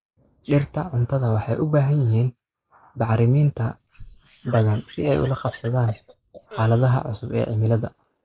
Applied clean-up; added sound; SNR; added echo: neural mask model Resemble Enhance denoiser.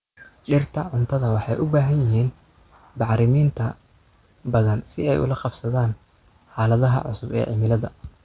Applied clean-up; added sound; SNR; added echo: none; none; none; none.